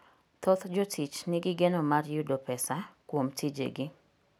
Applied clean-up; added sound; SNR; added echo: none; none; none; none.